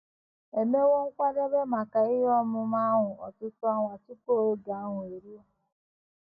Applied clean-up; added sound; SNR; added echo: none; none; none; none.